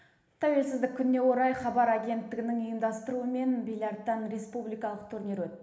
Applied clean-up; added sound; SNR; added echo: none; none; none; reverberation time 1.1 s.